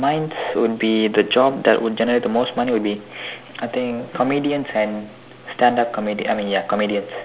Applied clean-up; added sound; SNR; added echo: none; none; none; none.